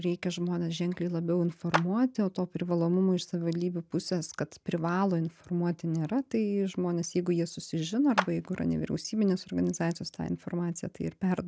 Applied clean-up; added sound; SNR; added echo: none; Clapping; 7 dB; none.